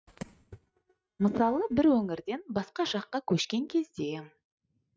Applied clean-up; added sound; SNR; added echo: neural mask model RNNoise.